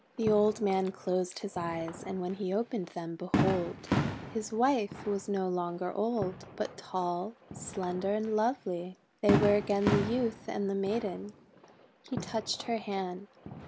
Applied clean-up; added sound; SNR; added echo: none; Fireworks; 6 dB; none.